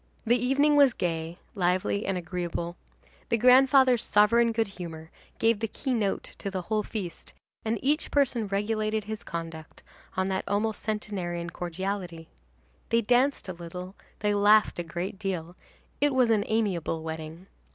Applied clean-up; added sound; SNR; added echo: none; none; none; none.